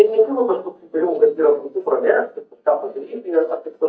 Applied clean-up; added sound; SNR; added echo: neural mask model DeepFilterNet 3.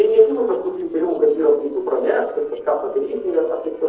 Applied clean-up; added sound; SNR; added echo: neural separator model SepFormer DNS4.